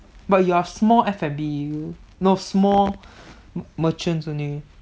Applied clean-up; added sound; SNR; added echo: none; none; none; none.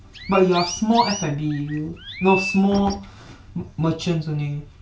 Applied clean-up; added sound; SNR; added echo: none; Chirp, tweet; 11 dB; reverberation time 0.2 s.